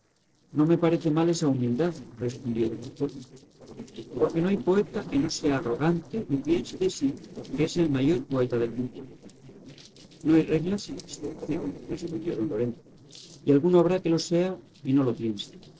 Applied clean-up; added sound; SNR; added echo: neural separator model SepFormer DNS4.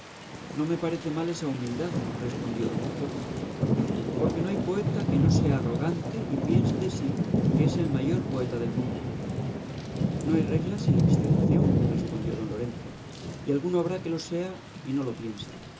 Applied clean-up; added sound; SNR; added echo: none; Thunder / Rain; -4 dB; reverberation time 0.2 s.